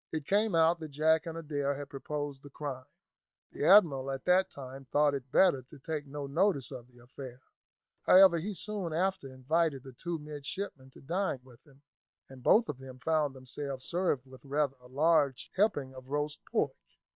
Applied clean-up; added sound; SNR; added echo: neural separator model SepFormer WHAM!.